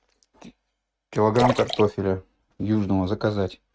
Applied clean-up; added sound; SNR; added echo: neural mask model RNNoise.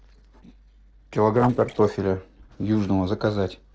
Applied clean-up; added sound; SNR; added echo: neural separator model SepFormer DNS4.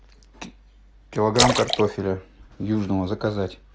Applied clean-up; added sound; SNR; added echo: none; Splash, splatter; 3 dB; none.